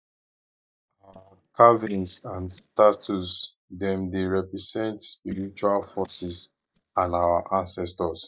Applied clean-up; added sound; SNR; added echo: neural mask model DeepFilterNet 3.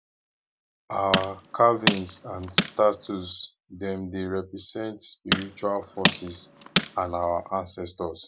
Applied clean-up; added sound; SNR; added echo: none; Tools; -3 dB; none.